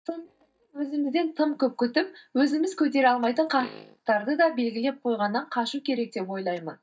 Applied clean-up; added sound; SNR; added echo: neural mask model DeepFilterNet 3.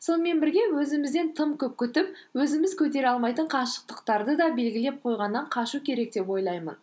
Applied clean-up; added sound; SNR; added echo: none; none; none; none.